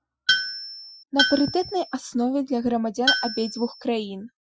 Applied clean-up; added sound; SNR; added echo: classical method Wiener filter.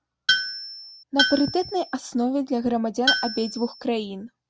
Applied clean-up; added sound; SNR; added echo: none; Tools; 0 dB; none.